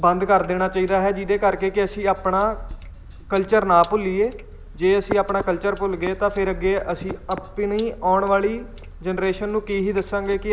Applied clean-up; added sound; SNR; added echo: none; Sink (filling or washing); 16 dB; none.